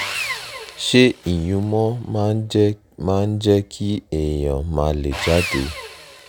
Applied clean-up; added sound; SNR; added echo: none; Sawing; 13 dB; none.